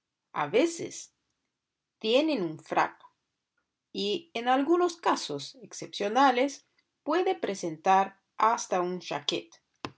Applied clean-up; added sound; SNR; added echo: none; none; none; none.